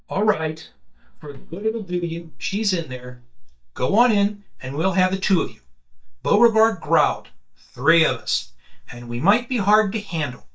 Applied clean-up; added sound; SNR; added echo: neural mask model DeepFilterNet 3.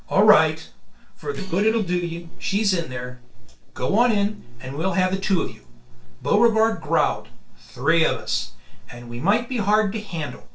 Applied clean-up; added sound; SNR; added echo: neural separator model SepFormer DNS4.